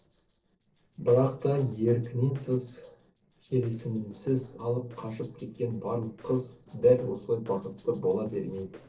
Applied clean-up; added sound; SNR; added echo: neural separator model SepFormer DNS4.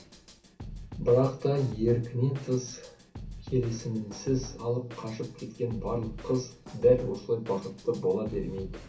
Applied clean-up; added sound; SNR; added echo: none; Drum kit; 14 dB; reverberation time 0.3 s.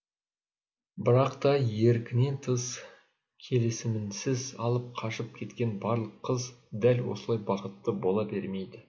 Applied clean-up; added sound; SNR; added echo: none; none; none; none.